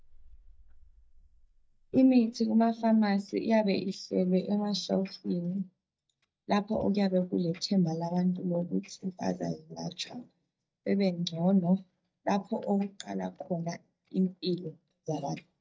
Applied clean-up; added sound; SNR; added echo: neural mask model DeepFilterNet 3.